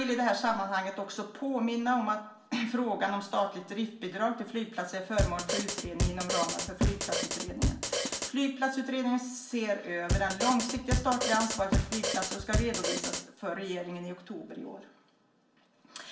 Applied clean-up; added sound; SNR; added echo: none; Drum kit; -1 dB; reverberation time 0.4 s.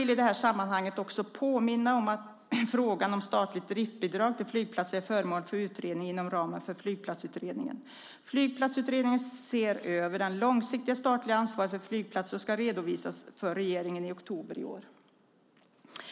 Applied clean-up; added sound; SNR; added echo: none; none; none; none.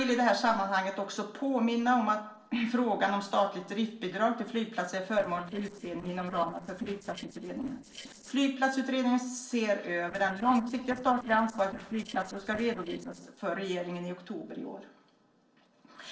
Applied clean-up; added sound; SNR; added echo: neural separator model SepFormer DNS4.